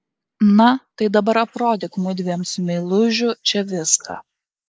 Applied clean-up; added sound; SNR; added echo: neural mask model Resemble Enhance denoiser.